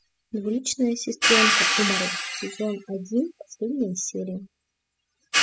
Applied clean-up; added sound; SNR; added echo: classical method spectral subtraction.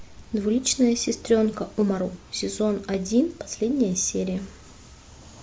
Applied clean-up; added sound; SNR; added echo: none; none; none; none.